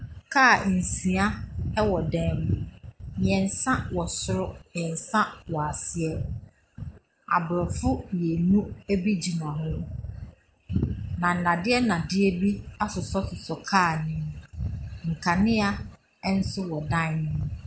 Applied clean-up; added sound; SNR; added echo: none; none; none; none.